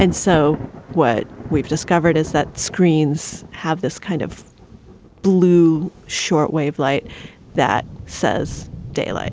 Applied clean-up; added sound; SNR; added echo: none; Thunder; 15 dB; none.